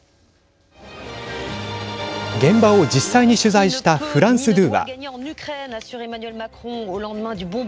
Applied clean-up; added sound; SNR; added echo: none; none; none; none.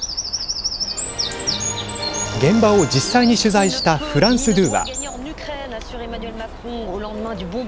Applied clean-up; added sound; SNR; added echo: none; Bird vocalization, bird call, bird song; 7 dB; none.